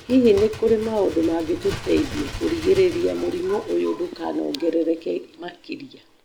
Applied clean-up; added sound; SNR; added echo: none; Bird; 15 dB; none.